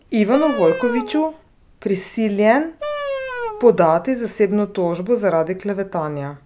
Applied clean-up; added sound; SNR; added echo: none; Wind instrument, woodwind instrument; 9 dB; none.